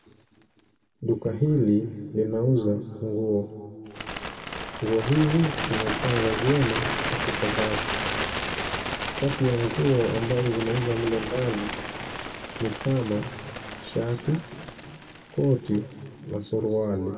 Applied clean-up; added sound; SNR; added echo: none; Bird; 6 dB; reverberation time 2.5 s.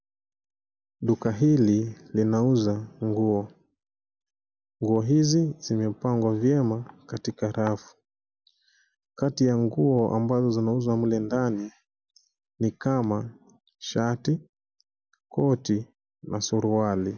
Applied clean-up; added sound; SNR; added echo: none; none; none; none.